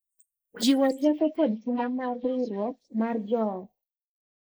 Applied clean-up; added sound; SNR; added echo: neural mask model Resemble Enhance denoiser.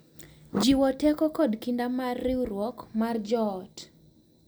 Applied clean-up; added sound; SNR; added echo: none; none; none; none.